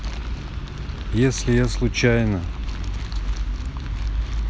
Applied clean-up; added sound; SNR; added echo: none; none; none; none.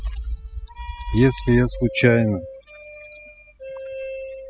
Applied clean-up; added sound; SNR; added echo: classical method spectral subtraction.